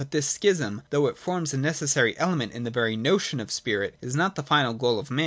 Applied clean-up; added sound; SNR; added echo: none; none; none; none.